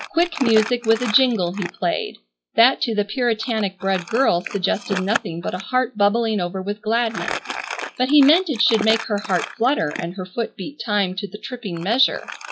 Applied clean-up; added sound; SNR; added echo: classical method log-MMSE.